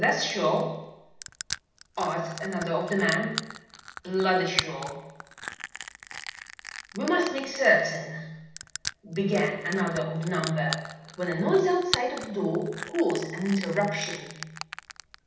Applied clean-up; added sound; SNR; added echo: none; Crushing; 11 dB; reverberation time 0.8 s.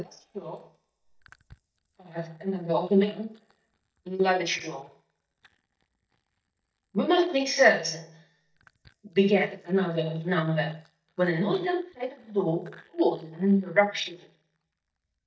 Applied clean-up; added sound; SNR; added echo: neural mask model DeepFilterNet 3.